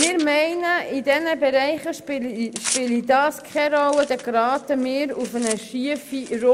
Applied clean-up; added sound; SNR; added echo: none; Tearing; 13 dB; none.